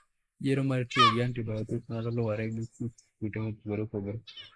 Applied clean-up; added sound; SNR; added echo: neural mask model Resemble Enhance denoiser.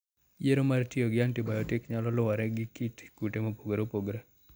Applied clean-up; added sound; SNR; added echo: none; none; none; none.